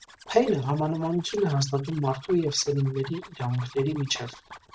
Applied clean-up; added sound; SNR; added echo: neural mask model RNNoise.